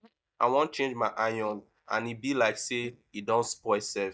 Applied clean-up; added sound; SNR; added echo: neural mask model DeepFilterNet 3.